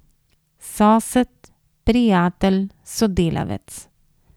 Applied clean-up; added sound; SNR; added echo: none; none; none; none.